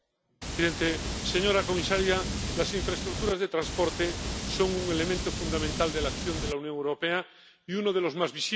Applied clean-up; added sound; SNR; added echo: none; Water; 3 dB; none.